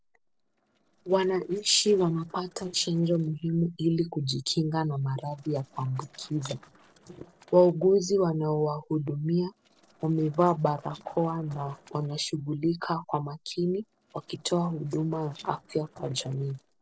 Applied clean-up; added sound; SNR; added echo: neural separator model SepFormer DNS4.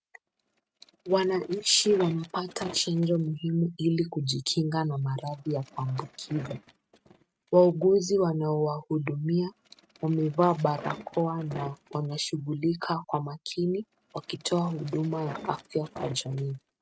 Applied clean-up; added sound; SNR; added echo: neural mask model RNNoise.